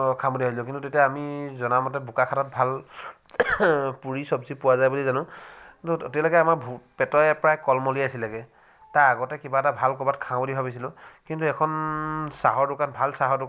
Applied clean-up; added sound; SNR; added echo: none; none; none; none.